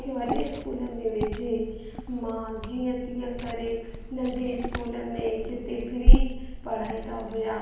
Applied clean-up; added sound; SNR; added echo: none; Liquid; -4 dB; reverberation time 1.0 s.